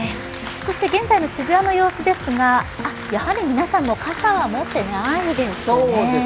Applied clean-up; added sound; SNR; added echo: none; Applause; 14 dB; none.